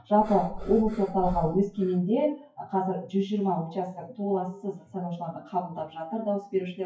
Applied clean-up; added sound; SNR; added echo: classical method WPE with log-MMSE.